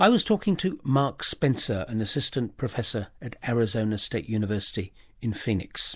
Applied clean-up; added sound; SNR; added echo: none; none; none; none.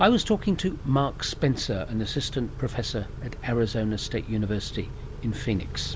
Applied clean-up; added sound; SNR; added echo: none; Idling / Accelerating, revving, vroom / Car; 10 dB; none.